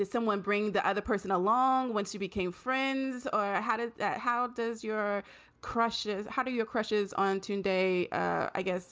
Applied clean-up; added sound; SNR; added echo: none; none; none; none.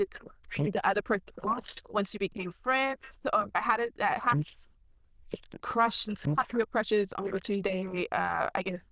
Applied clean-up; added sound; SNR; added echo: neural diffusion model UNIVERSE++.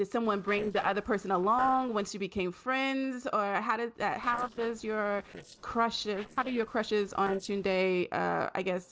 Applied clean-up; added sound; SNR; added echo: neural separator model SepFormer DNS4.